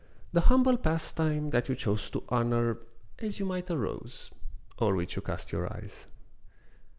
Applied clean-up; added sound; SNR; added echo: none; none; none; none.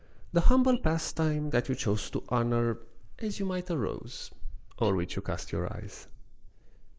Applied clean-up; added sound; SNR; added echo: neural mask model Resemble Enhance denoiser.